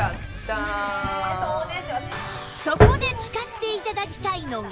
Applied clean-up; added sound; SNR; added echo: none; Drawer open or close; -2 dB; none.